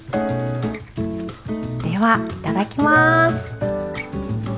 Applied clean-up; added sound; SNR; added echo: none; none; none; none.